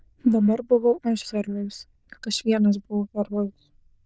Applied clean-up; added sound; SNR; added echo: neural diffusion model UNIVERSE++.